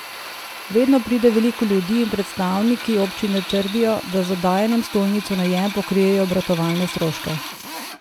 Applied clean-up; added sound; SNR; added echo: none; Drill; 12 dB; none.